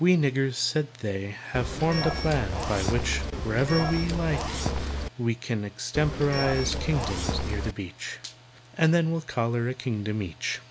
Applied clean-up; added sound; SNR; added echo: none; Zipper (clothing) / Telephone; 2 dB; none.